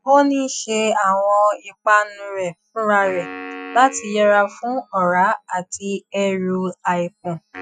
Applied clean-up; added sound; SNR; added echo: classical method Wiener filter.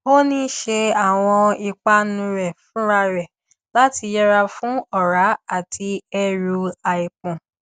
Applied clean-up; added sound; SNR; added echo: none; none; none; none.